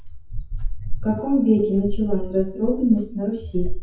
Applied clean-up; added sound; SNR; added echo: classical method WPE with log-MMSE.